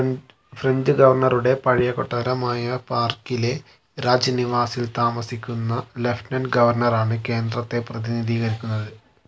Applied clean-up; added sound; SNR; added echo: none; none; none; none.